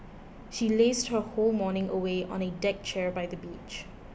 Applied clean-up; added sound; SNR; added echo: none; none; none; none.